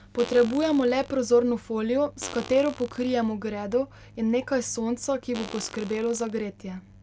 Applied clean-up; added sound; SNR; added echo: none; Fart; 17 dB; none.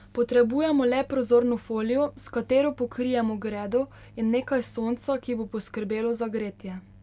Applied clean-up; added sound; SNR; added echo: none; none; none; none.